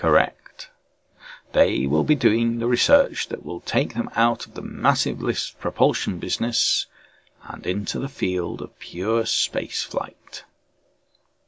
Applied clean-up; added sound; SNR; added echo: none; none; none; none.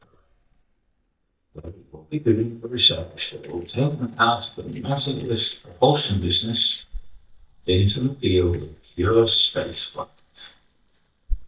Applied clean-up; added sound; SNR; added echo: neural mask model DeepFilterNet 3.